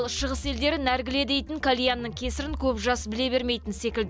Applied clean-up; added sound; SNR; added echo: none; none; none; none.